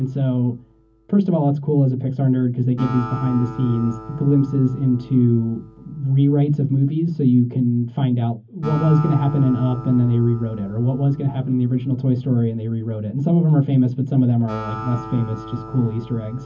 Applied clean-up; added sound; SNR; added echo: none; Acoustic guitar; 17 dB; reverberation time 0.3 s.